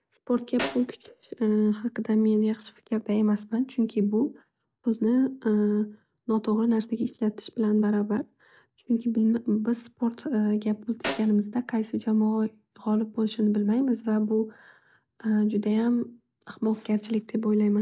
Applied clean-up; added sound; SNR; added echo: none; Snare drum; 12 dB; none.